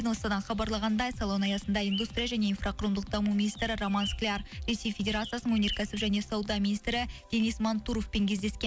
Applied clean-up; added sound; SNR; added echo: none; Bird; 13 dB; none.